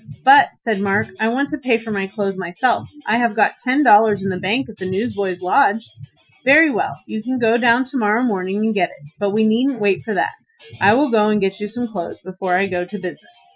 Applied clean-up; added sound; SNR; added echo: classical method Wiener filter.